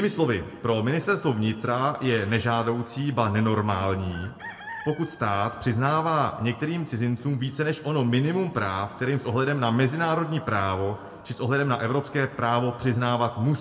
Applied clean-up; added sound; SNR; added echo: none; Chicken, rooster; 18 dB; reverberation time 1.0 s.